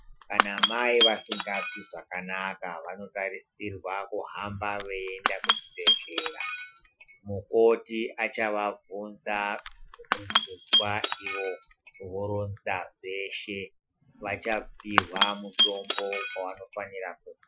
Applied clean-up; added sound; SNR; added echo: classical method Wiener filter.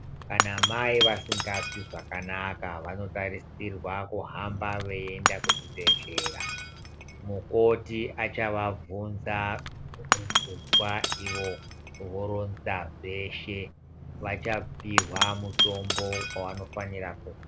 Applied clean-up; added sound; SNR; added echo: none; Shatter / Crushing; -1 dB; none.